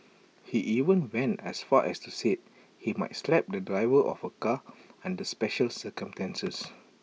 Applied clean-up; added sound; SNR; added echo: none; none; none; none.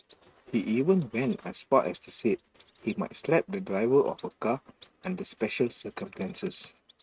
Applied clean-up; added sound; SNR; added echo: neural mask model RNNoise.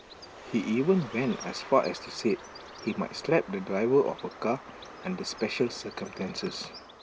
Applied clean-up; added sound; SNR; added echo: none; Bird; 15 dB; none.